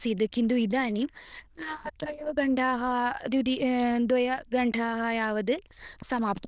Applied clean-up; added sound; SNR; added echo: neural diffusion model UNIVERSE++.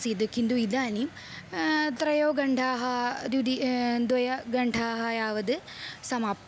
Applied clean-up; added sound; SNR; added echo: none; none; none; none.